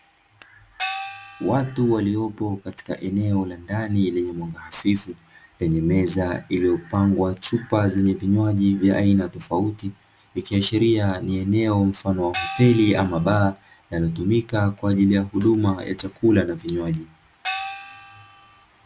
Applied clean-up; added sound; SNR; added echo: none; Gong; 10 dB; none.